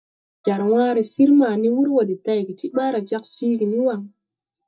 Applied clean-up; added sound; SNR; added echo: neural mask model DeepFilterNet 3.